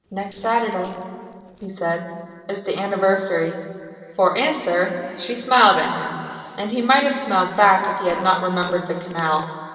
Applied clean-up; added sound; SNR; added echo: neural separator model SepFormer DNS4.